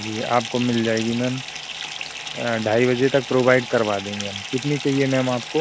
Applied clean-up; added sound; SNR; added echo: none; Fill (with liquid) / Bathtub (filling or washing); 11 dB; none.